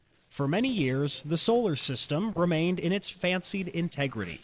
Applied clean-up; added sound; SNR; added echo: neural separator model SepFormer DNS4.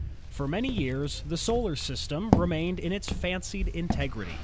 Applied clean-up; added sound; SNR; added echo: none; Walk, footsteps; 1 dB; none.